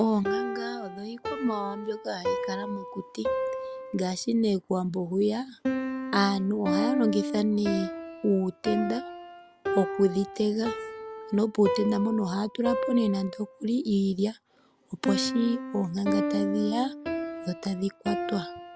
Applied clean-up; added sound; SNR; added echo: none; Piano; 5 dB; none.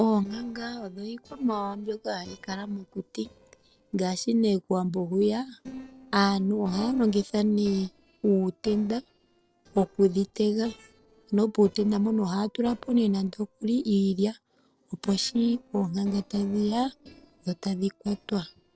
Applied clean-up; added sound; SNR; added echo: neural separator model SepFormer DNS4.